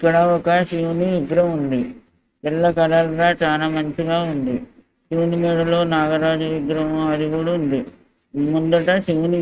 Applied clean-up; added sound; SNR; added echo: neural mask model RNNoise.